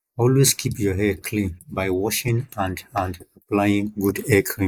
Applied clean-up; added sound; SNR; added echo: neural mask model Resemble Enhance denoiser.